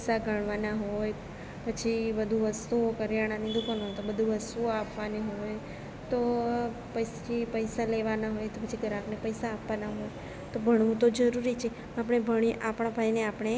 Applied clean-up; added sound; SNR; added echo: none; none; none; none.